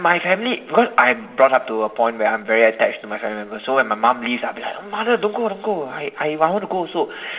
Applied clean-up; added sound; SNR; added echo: none; none; none; reverberation time 1.6 s.